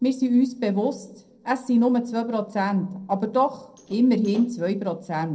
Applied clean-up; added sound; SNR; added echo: neural separator model SepFormer DNS4.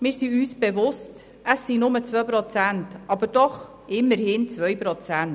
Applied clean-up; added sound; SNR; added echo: none; none; none; none.